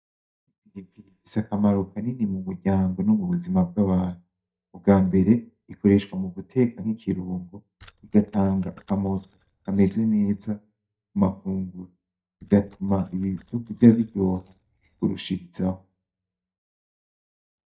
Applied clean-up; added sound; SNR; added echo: neural mask model DeepFilterNet 3.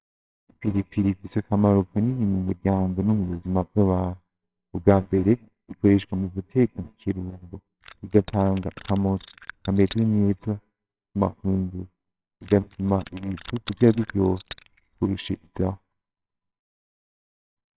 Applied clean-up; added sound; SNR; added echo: neural separator model SepFormer WHAMR!.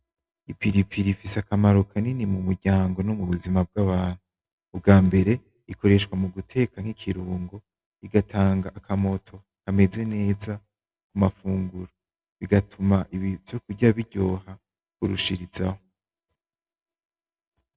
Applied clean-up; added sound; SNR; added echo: none; none; none; none.